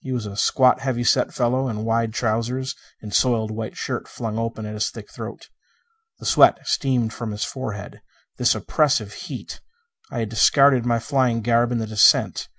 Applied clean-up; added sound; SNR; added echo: none; none; none; none.